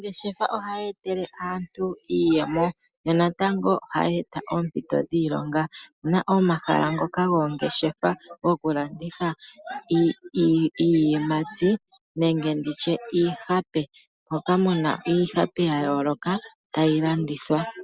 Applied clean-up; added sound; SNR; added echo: none; none; none; none.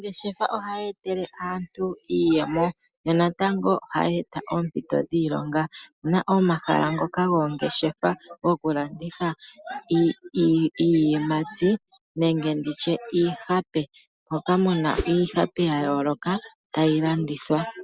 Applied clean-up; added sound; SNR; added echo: none; Whoosh, swoosh, swish; 5 dB; none.